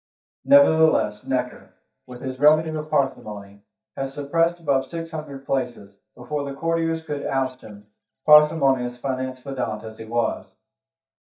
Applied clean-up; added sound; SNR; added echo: neural mask model DeepFilterNet 3.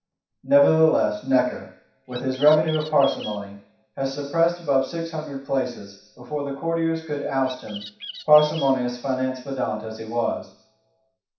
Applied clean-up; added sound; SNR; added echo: none; Bird; 15 dB; reverberation time 0.7 s.